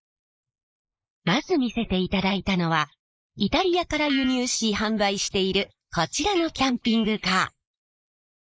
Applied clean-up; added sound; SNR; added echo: neural mask model Resemble Enhance denoiser.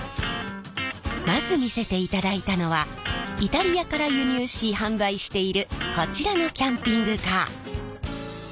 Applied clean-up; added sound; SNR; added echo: none; Electric guitar; 9 dB; none.